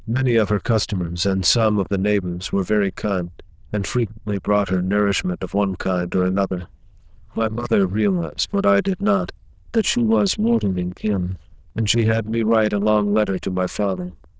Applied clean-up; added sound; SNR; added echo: neural diffusion model UNIVERSE++.